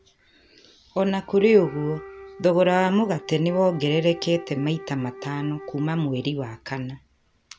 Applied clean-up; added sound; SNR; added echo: none; Wind instrument, woodwind instrument; 18 dB; none.